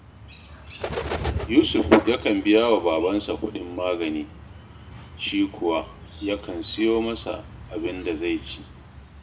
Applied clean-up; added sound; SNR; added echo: none; Bird; 12 dB; reverberation time 0.6 s.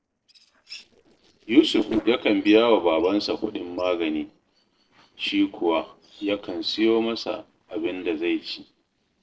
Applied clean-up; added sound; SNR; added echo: neural separator model SepFormer DNS4.